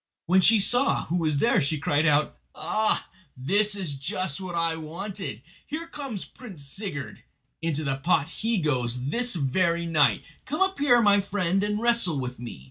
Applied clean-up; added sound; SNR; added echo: none; none; none; none.